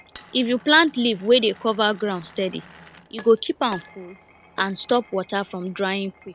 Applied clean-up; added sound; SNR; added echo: none; Glass + Glass; 19 dB; none.